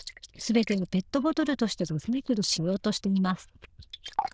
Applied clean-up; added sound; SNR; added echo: neural diffusion model UNIVERSE++.